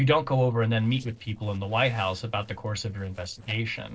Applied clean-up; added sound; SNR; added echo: neural separator model SepFormer DNS4.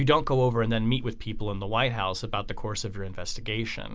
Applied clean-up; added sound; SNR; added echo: none; none; none; none.